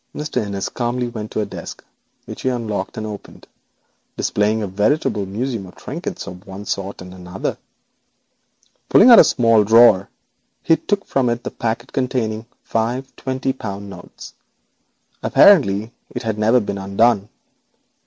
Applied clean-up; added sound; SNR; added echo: none; none; none; none.